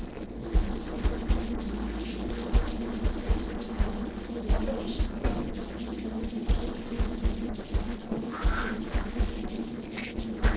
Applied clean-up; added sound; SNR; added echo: neural separator model SepFormer DNS4.